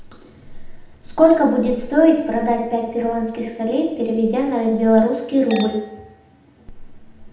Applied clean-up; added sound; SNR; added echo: none; Chink, clink; 16 dB; reverberation time 0.8 s.